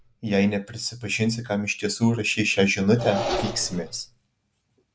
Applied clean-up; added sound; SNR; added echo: none; Engine; 11 dB; none.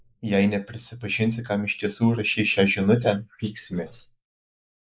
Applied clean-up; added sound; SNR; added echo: neural mask model Resemble Enhance denoiser.